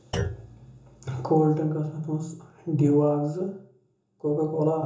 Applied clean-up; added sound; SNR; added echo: none; Thump, thud; 13 dB; reverberation time 0.6 s.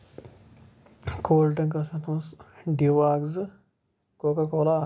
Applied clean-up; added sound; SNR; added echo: none; none; none; none.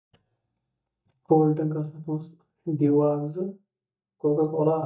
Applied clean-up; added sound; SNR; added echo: neural mask model DeepFilterNet 3.